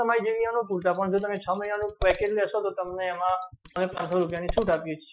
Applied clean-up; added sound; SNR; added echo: classical method Wiener filter.